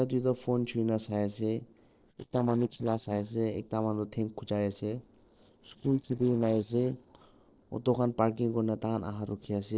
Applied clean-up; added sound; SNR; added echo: neural separator model SepFormer DNS4.